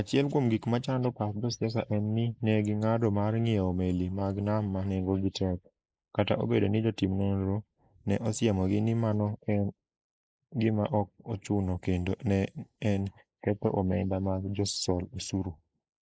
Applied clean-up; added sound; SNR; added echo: neural mask model Resemble Enhance denoiser.